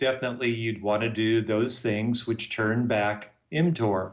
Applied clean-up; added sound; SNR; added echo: none; none; none; none.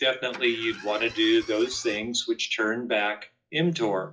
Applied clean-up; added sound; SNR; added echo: classical method WPE with log-MMSE.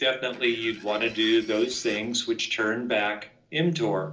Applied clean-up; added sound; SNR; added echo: neural separator model SepFormer DNS4.